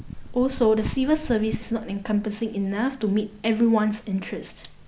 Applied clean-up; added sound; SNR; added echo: none; Fire; 13 dB; none.